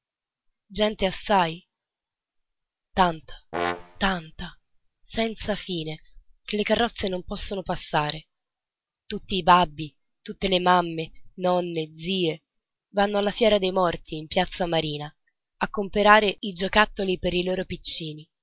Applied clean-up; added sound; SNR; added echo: none; Brass instrument; 9 dB; none.